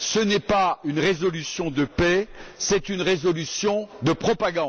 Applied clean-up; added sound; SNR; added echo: none; none; none; none.